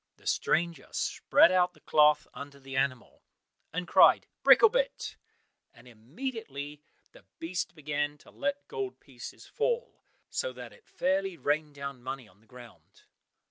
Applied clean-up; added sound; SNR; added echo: none; none; none; none.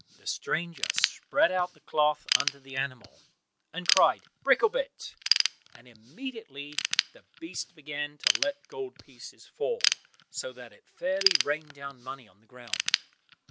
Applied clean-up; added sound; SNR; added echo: none; Ratchet, pawl / Tools; 1 dB; none.